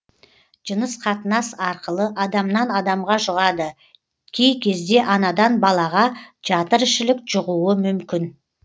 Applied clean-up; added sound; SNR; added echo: none; none; none; none.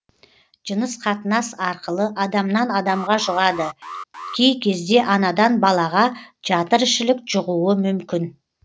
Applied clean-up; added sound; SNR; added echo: none; Alarm; 14 dB; none.